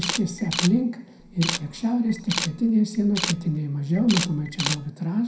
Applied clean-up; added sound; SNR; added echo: none; Camera; 8 dB; reverberation time 0.4 s.